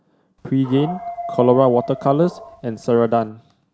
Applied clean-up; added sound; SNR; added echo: none; Dog; 13 dB; none.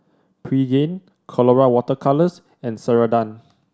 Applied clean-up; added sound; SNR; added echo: none; none; none; none.